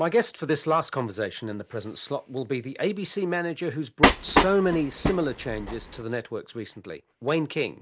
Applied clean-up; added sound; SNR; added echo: none; Train; -3 dB; none.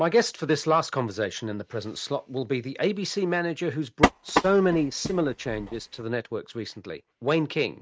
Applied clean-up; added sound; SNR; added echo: neural mask model RNNoise.